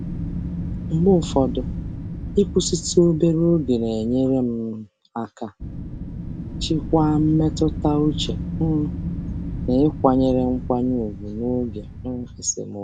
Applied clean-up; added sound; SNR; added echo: none; Wind; 8 dB; none.